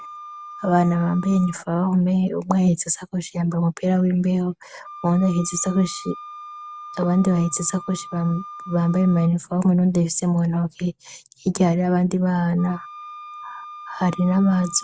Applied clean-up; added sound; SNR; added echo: none; Wind instrument, woodwind instrument; 18 dB; none.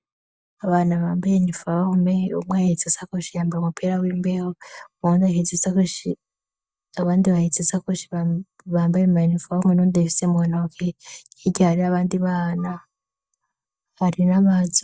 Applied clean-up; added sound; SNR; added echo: neural mask model DeepFilterNet 3.